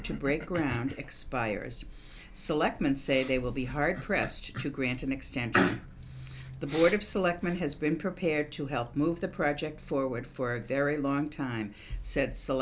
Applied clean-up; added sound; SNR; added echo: none; none; none; none.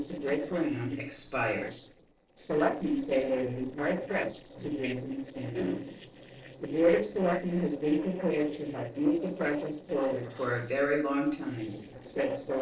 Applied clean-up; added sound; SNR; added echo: neural separator model SepFormer DNS4.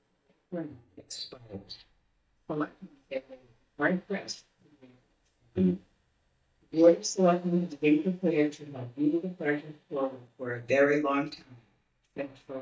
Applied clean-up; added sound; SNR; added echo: neural mask model DeepFilterNet 3.